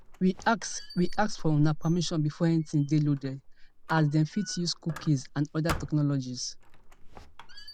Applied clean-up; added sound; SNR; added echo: none; Squeak; 9 dB; none.